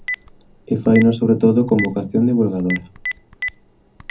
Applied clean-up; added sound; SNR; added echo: none; Telephone; 12 dB; reverberation time 0.3 s.